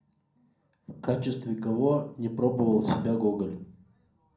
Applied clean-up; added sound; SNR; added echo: none; none; none; reverberation time 0.6 s.